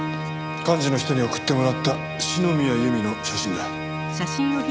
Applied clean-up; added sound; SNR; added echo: none; Organ; 5 dB; none.